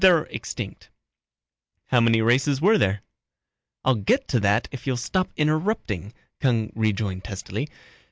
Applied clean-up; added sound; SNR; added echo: none; none; none; none.